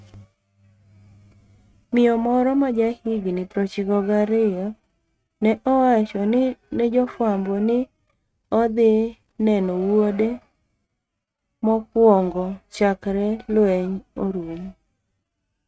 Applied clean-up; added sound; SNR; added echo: neural mask model RNNoise.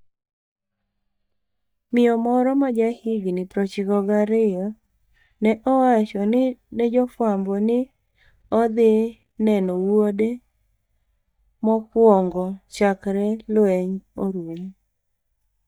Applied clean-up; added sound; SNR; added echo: neural mask model DeepFilterNet 3.